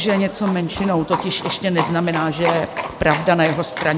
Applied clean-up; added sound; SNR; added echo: none; Livestock, farm animals, working animals; 8 dB; none.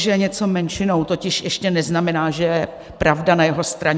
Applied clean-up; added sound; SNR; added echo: none; none; none; none.